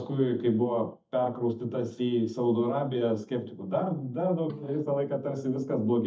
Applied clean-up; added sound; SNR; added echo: neural mask model DeepFilterNet 3.